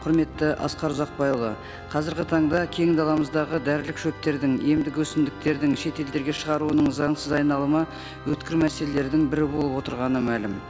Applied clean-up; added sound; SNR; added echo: none; Organ; 15 dB; none.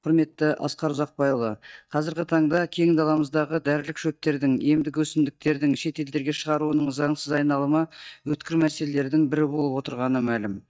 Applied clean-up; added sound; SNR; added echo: neural mask model DeepFilterNet 3.